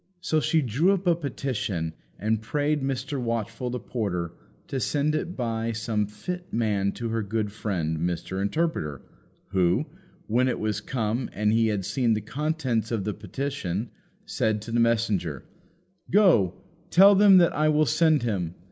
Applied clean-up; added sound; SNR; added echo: none; none; none; none.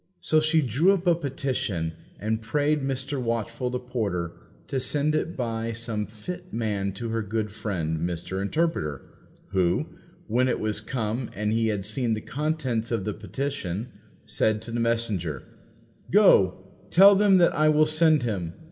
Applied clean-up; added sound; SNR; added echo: none; none; none; reverberation time 0.5 s.